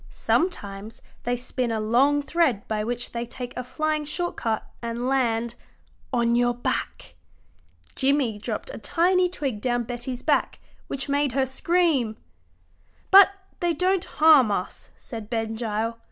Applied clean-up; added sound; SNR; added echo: none; none; none; none.